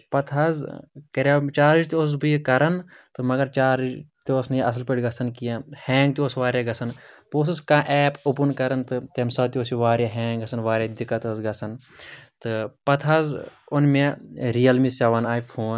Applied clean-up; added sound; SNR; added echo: none; none; none; none.